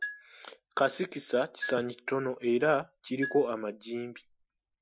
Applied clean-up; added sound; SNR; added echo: classical method Wiener filter.